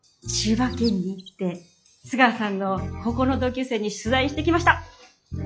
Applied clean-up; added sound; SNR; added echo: classical method log-MMSE.